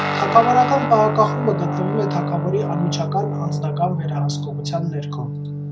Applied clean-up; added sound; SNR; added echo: none; Guitar; 2 dB; none.